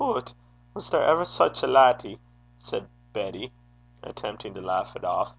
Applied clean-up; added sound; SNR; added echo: none; none; none; none.